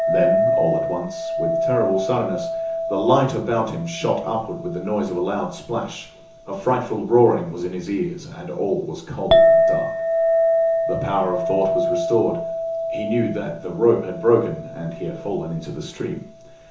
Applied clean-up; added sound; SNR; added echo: none; Chink, clink; 0 dB; reverberation time 0.7 s.